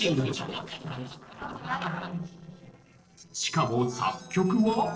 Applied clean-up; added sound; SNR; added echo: neural separator model SepFormer DNS4.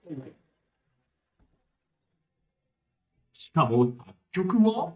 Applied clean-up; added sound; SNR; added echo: neural mask model DeepFilterNet 3.